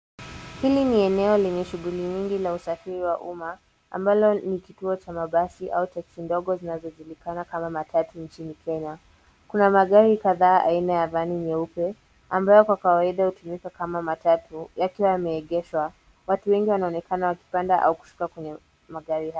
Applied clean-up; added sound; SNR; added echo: none; none; none; none.